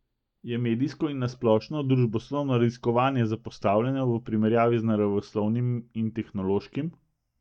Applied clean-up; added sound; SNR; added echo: neural mask model DeepFilterNet 3.